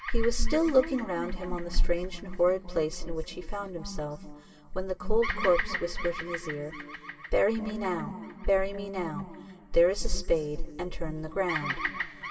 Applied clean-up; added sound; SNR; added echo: none; Bird vocalization, bird call, bird song; 13 dB; reverberation time 2.6 s.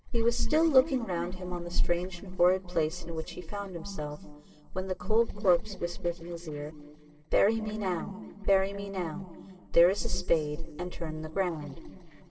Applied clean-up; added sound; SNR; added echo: neural separator model SepFormer DNS4.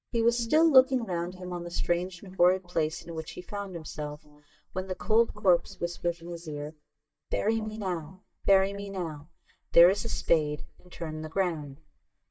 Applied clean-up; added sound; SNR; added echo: neural mask model DeepFilterNet 3.